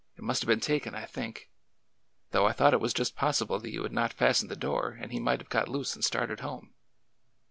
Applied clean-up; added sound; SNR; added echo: none; none; none; none.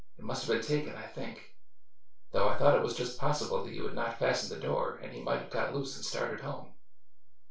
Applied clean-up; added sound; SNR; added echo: none; none; none; reverberation time 0.2 s.